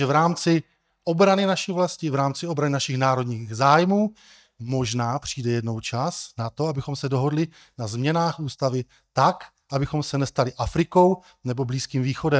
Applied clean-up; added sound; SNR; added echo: neural mask model DeepFilterNet 3.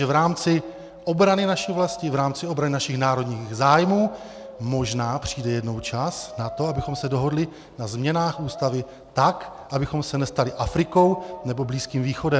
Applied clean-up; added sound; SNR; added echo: none; Brass instrument; 18 dB; none.